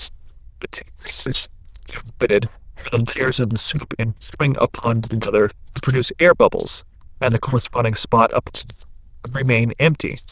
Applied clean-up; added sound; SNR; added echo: neural diffusion model UNIVERSE++.